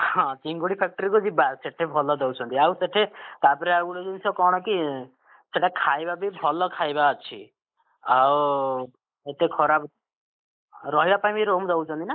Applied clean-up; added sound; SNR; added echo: neural mask model Resemble Enhance denoiser.